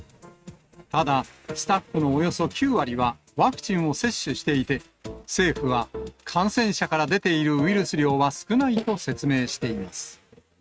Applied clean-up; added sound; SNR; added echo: neural mask model RNNoise.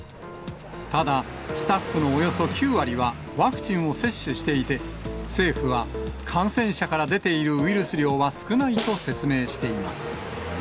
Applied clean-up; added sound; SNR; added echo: none; Car passing by + Snare drum; 10 dB; none.